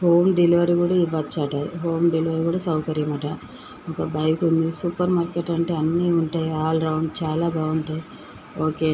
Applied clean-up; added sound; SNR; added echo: none; none; none; none.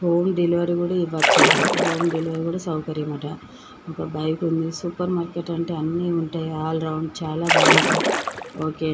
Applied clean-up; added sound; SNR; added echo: none; Splash, splatter; -5 dB; none.